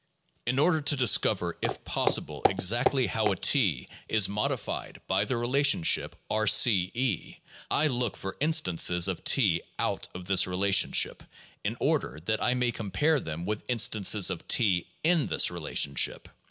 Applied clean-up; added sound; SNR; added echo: none; Walk, footsteps; 4 dB; none.